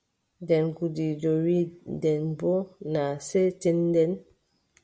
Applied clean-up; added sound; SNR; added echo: none; none; none; none.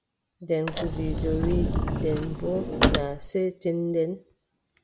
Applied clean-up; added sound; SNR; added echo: none; Sliding door / Slam / Wood; -3 dB; none.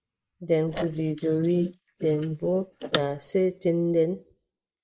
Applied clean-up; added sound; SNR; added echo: neural mask model Resemble Enhance denoiser.